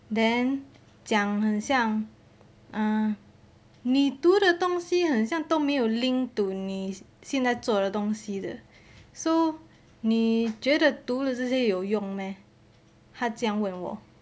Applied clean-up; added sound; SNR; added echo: none; none; none; none.